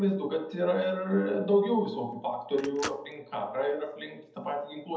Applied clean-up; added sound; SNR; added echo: none; Telephone; 18 dB; reverberation time 0.7 s.